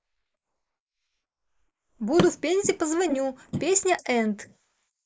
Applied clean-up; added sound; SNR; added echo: neural mask model Resemble Enhance denoiser.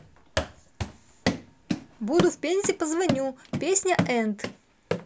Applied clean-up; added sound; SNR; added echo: none; Run; 3 dB; none.